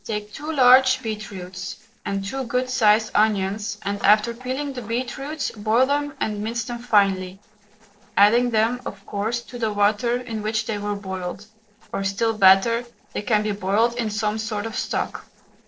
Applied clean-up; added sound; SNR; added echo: neural separator model SepFormer DNS4.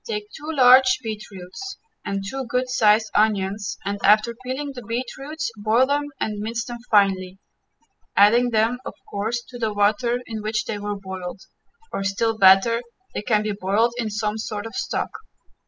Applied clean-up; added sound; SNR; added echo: classical method spectral subtraction.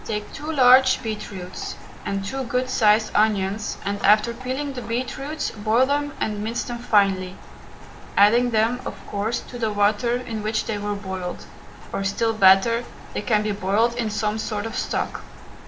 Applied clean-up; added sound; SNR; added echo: none; Rain; 13 dB; none.